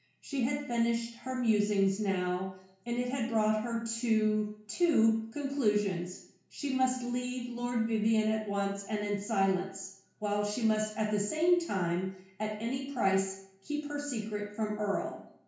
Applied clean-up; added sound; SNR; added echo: none; none; none; reverberation time 0.6 s.